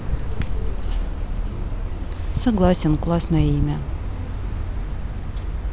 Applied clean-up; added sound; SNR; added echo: none; none; none; none.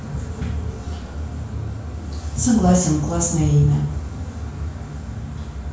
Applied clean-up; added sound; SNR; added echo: none; none; none; reverberation time 0.5 s.